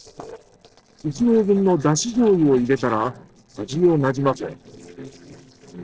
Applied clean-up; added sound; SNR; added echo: neural separator model SepFormer DNS4.